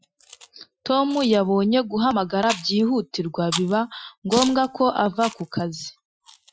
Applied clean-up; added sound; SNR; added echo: classical method Wiener filter.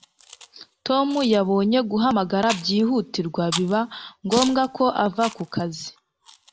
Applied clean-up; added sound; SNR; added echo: none; Chewing, mastication; 14 dB; none.